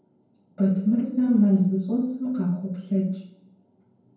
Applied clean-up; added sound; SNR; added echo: none; none; none; reverberation time 0.9 s.